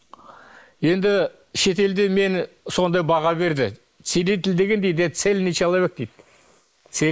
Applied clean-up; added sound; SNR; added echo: neural mask model Resemble Enhance denoiser.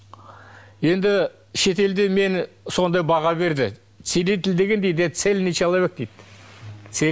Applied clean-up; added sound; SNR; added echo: none; none; none; none.